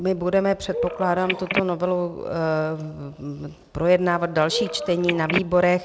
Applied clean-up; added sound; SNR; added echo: none; Telephone; 5 dB; none.